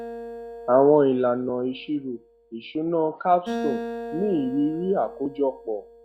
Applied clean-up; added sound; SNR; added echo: none; Acoustic guitar; 12 dB; none.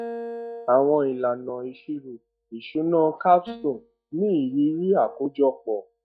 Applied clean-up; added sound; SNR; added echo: neural mask model DeepFilterNet 3.